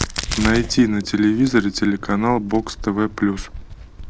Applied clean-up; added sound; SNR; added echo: none; Crack; 10 dB; none.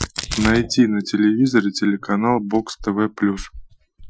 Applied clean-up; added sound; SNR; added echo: classical method Wiener filter.